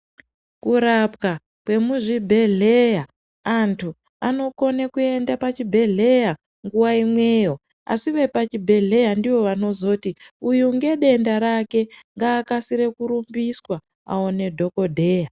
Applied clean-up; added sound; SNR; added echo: none; none; none; none.